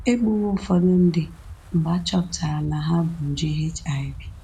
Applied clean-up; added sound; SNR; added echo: none; Wind; 17 dB; none.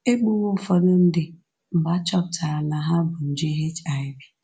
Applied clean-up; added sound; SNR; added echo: none; none; none; none.